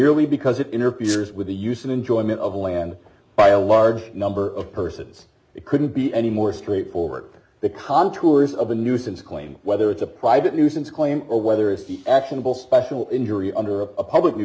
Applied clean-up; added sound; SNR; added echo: none; Squeak; 14 dB; none.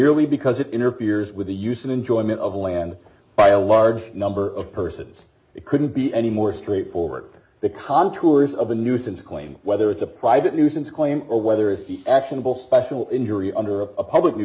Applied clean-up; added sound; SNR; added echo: none; none; none; none.